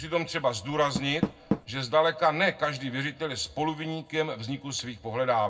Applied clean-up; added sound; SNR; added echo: none; Door; 11 dB; reverberation time 0.3 s.